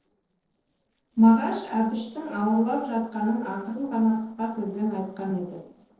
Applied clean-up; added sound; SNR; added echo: neural separator model SepFormer DNS4.